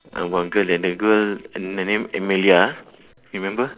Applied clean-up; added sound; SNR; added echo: neural separator model SepFormer DNS4.